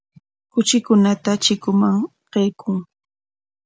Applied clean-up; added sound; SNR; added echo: none; none; none; none.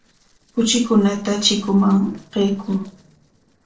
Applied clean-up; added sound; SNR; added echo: neural separator model SepFormer DNS4.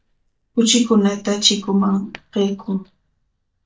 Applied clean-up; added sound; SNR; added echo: neural mask model DeepFilterNet 3.